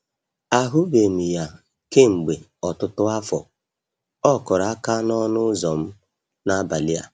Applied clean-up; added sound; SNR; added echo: none; none; none; none.